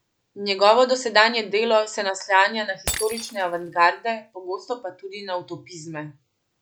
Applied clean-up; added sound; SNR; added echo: none; Shatter; 17 dB; none.